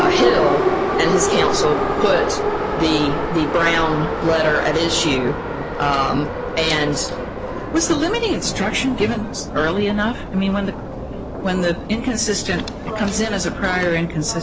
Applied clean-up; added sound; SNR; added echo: none; Subway, metro, underground; 2 dB; none.